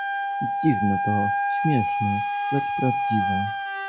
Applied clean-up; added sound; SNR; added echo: none; Wind instrument, woodwind instrument; -2 dB; none.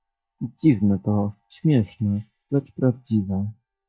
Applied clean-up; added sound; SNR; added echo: neural mask model DeepFilterNet 3.